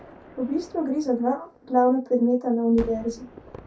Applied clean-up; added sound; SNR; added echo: none; Gunshot, gunfire; 20 dB; reverberation time 0.3 s.